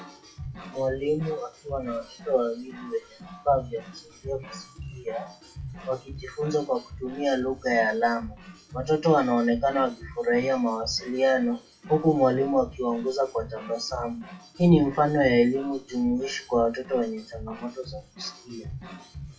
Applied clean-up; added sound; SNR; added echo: classical method WPE with log-MMSE.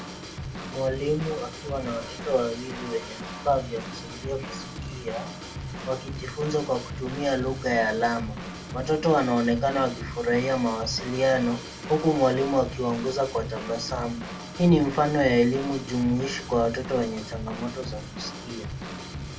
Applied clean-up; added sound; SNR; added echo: none; Drum / Drum kit; 10 dB; reverberation time 0.2 s.